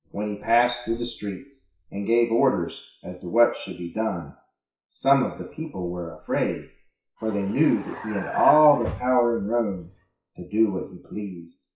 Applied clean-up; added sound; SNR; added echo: classical method WPE with log-MMSE.